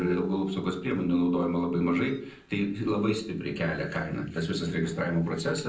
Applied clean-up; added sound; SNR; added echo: neural separator model SepFormer DNS4.